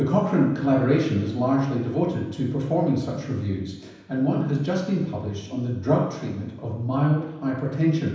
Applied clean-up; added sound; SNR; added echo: none; none; none; reverberation time 0.9 s.